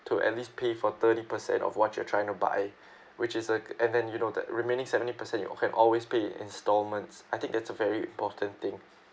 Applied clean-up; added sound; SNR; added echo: none; none; none; none.